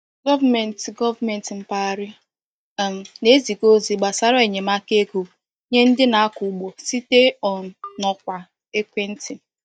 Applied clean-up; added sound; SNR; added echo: neural mask model DeepFilterNet 3.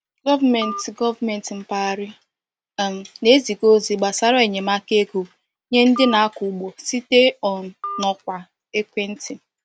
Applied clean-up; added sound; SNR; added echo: none; Telephone; 15 dB; none.